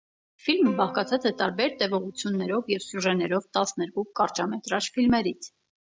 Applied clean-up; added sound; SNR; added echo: none; Plucked string instrument; 15 dB; none.